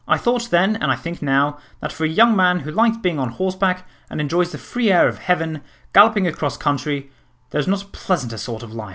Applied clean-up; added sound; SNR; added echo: none; none; none; none.